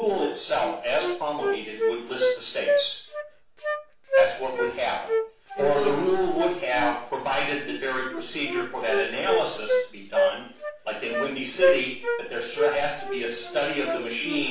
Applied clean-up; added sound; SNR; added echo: none; Wind instrument, woodwind instrument; 1 dB; reverberation time 0.5 s.